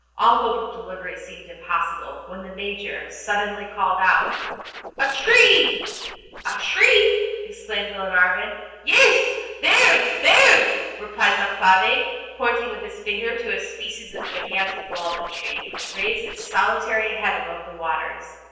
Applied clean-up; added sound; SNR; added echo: neural separator model SepFormer DNS4.